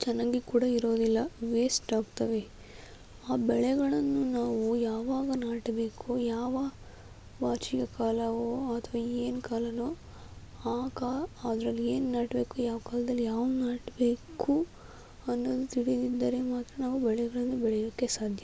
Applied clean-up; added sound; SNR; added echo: none; none; none; none.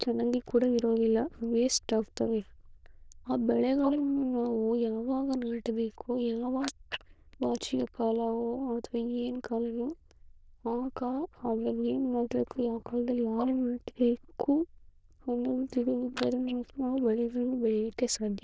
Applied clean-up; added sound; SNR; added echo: neural diffusion model UNIVERSE++.